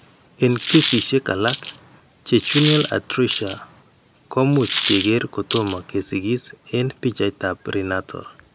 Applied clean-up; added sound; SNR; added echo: none; Coin (dropping); 6 dB; none.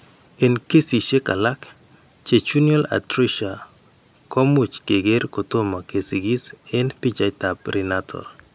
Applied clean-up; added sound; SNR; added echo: none; none; none; none.